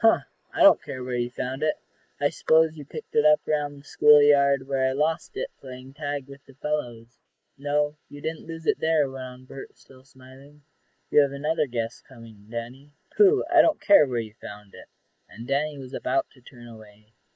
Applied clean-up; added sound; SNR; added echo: neural mask model Resemble Enhance denoiser.